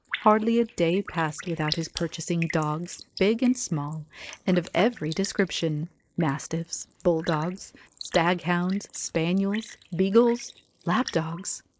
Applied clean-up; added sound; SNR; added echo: neural mask model Resemble Enhance denoiser.